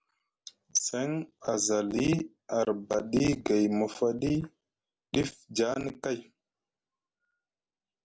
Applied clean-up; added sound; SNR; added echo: none; none; none; none.